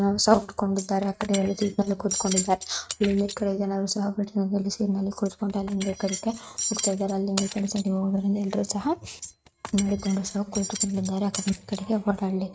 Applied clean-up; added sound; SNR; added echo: neural mask model RNNoise.